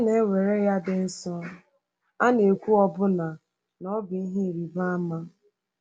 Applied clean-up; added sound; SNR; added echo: none; none; none; none.